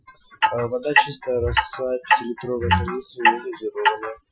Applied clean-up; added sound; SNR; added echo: classical method Wiener filter.